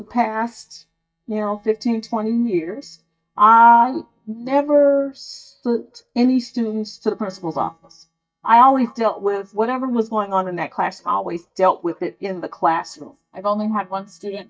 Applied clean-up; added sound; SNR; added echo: neural mask model DeepFilterNet 3.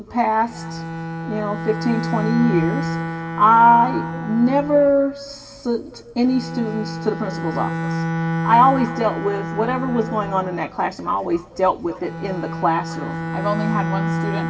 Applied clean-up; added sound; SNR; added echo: none; Bowed string instrument; 6 dB; reverberation time 2.5 s.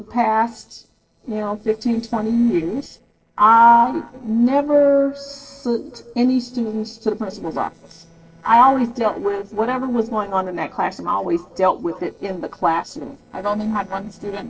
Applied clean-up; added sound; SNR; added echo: neural separator model SepFormer DNS4.